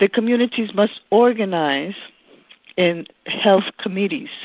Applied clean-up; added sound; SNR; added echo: none; none; none; none.